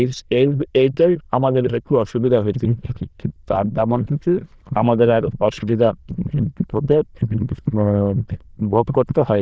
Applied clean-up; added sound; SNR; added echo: neural diffusion model UNIVERSE++.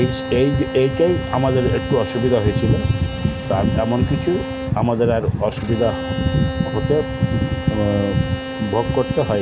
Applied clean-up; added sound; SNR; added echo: none; Bowed string instrument; 9 dB; none.